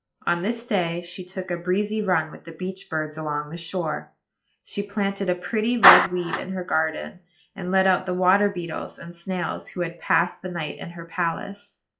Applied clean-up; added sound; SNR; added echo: classical method log-MMSE.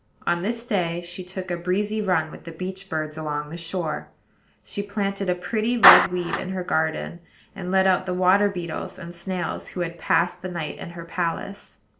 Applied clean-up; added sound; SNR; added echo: none; Clapping; 5 dB; none.